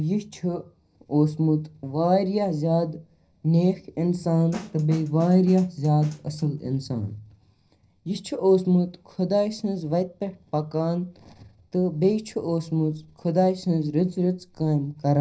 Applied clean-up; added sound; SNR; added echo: none; Snare drum; 17 dB; reverberation time 0.4 s.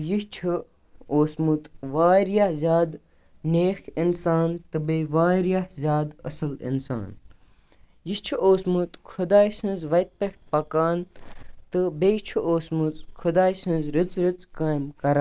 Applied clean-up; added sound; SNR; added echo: none; none; none; none.